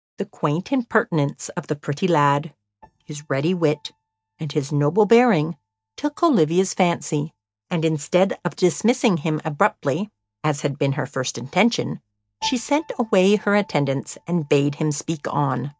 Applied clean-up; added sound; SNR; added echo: neural mask model DeepFilterNet 3.